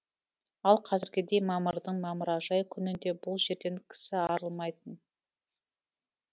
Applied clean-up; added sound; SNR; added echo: none; none; none; none.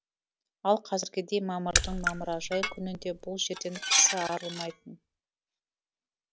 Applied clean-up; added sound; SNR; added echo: none; Raindrop / Splash, splatter + Dishes, pots, and pans; 1 dB; none.